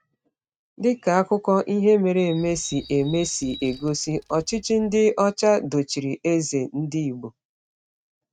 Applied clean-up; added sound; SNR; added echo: neural mask model RNNoise.